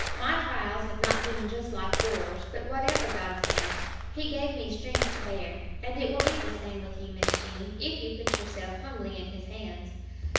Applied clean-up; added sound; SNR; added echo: none; Gunshot, gunfire; 0 dB; reverberation time 1.1 s.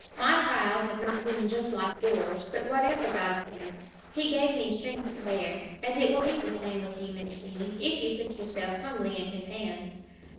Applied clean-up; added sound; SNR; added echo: neural separator model SepFormer DNS4.